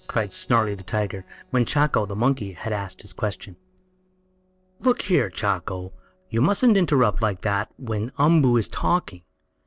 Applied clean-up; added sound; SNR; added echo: neural separator model SepFormer DNS4.